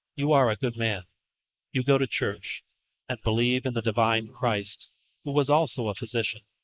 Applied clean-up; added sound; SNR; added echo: neural mask model Resemble Enhance denoiser.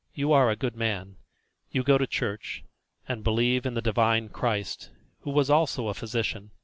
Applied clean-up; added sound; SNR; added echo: none; none; none; none.